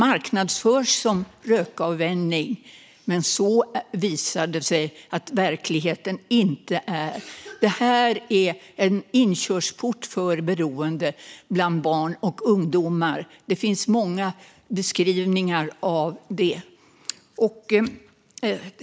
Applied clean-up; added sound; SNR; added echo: none; none; none; none.